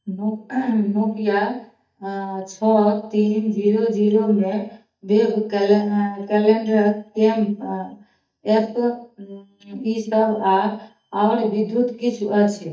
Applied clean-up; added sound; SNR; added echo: neural mask model DeepFilterNet 3.